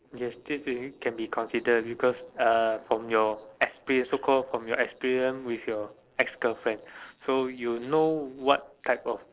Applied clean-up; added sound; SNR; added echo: neural separator model SepFormer DNS4.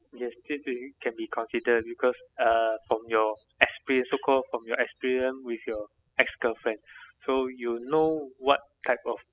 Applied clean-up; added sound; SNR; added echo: classical method spectral subtraction.